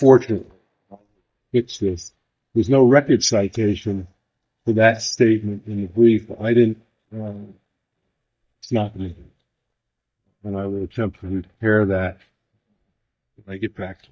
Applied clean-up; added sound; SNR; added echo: neural mask model DeepFilterNet 3.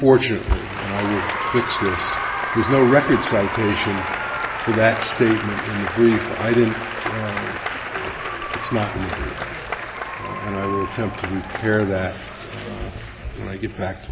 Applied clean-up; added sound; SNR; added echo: none; Applause; 6 dB; none.